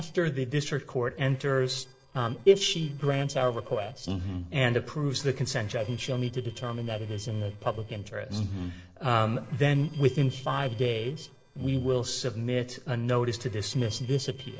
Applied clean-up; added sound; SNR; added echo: neural separator model SepFormer DNS4.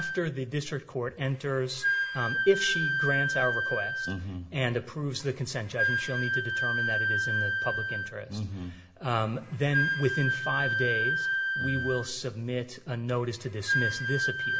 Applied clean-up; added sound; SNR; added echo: none; Wind instrument, woodwind instrument; 0 dB; reverberation time 0.6 s.